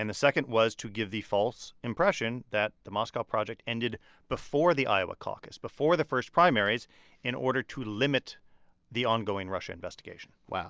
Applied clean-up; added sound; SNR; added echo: none; none; none; none.